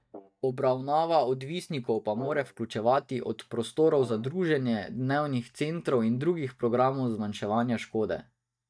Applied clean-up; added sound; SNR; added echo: neural mask model DeepFilterNet 3.